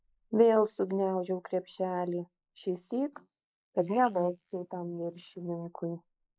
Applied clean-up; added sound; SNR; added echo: neural mask model Resemble Enhance denoiser.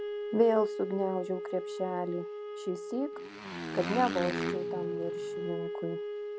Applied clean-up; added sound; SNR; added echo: none; Wind instrument, woodwind instrument + Motorcycle; 4 dB; none.